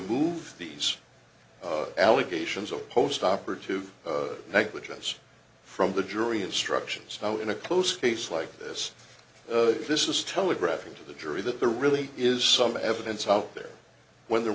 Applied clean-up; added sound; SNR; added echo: none; none; none; none.